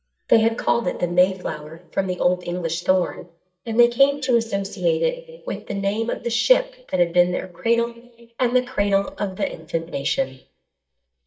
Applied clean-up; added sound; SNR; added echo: neural mask model DeepFilterNet 3.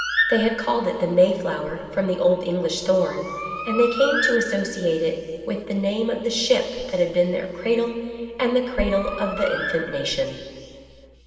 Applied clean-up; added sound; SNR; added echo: none; Bird; 9 dB; reverberation time 2.6 s.